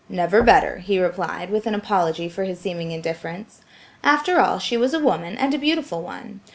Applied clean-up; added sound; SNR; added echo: none; Knock / Wood / Percussion; 16 dB; none.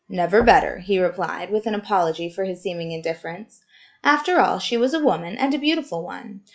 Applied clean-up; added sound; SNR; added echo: classical method log-MMSE.